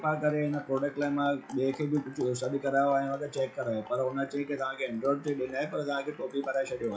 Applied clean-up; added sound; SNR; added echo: classical method WPE with log-MMSE.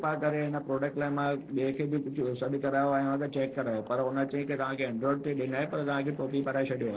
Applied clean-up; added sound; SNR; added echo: neural separator model SepFormer DNS4.